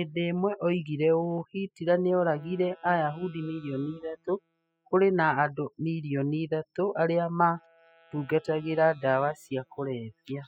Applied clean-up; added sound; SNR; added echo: classical method spectral subtraction.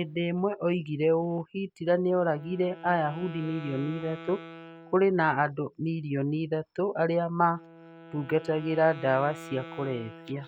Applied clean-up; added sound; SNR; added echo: none; Wind instrument, woodwind instrument; 18 dB; none.